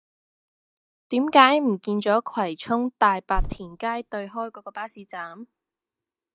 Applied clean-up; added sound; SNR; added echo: neural mask model DeepFilterNet 3.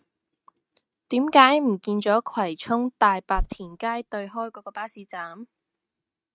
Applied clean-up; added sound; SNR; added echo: neural mask model RNNoise.